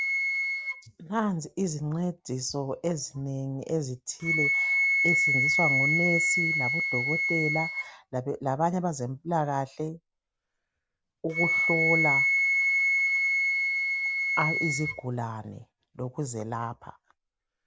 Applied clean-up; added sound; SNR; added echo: none; Wind instrument, woodwind instrument; -3 dB; none.